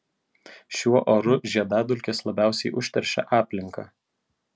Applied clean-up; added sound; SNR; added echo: none; none; none; none.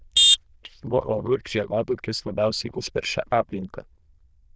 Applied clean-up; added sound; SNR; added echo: neural diffusion model UNIVERSE++.